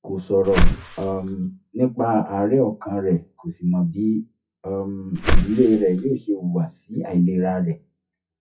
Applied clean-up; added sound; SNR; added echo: classical method WPE with log-MMSE.